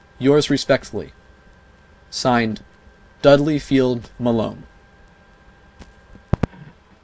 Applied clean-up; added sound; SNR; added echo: none; Crackle; 14 dB; none.